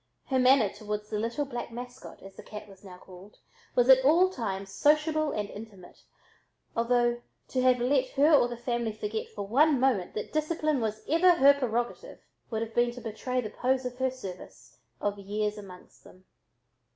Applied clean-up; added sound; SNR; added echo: none; none; none; none.